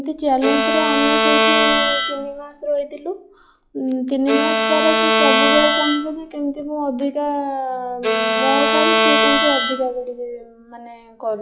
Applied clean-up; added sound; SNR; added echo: classical method log-MMSE.